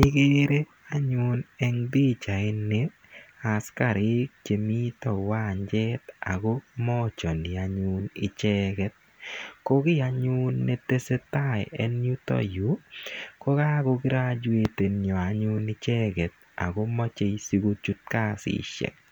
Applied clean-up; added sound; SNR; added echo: none; none; none; none.